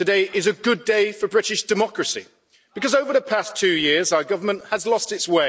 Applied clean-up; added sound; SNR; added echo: none; none; none; none.